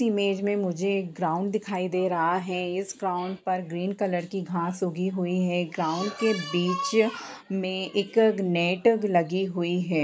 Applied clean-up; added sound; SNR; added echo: none; none; none; none.